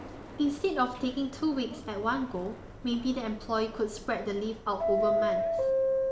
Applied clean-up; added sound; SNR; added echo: none; Subway, metro, underground; 1 dB; none.